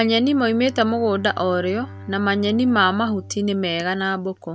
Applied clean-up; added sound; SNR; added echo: none; Bowed string instrument; 18 dB; none.